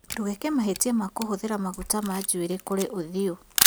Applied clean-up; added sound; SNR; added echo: none; Camera; 3 dB; none.